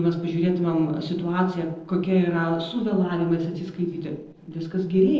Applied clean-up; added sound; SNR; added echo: neural separator model SepFormer DNS4.